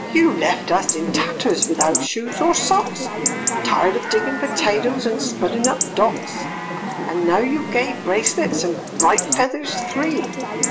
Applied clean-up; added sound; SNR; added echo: none; Chatter / Chirp, tweet / Livestock, farm animals, working animals; 3 dB; reverberation time 0.7 s.